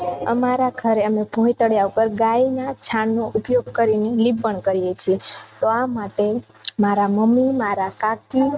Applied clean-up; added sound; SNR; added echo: neural mask model RNNoise.